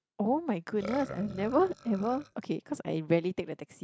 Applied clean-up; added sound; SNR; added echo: neural mask model RNNoise.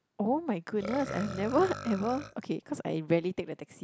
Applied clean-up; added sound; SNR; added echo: none; Burping, eructation; 12 dB; none.